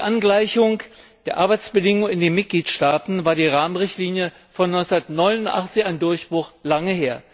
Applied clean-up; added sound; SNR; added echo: none; none; none; none.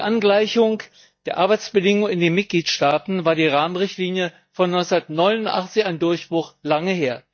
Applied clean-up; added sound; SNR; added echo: neural mask model DeepFilterNet 3.